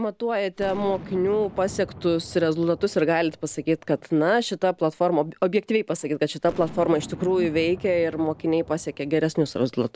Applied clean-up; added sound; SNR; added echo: none; Boom; 19 dB; none.